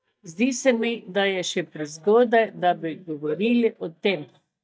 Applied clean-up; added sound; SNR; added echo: neural mask model DeepFilterNet 3.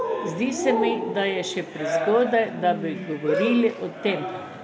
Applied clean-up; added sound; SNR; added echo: none; Cheering; 4 dB; none.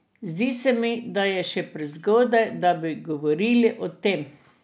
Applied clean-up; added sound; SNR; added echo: none; none; none; none.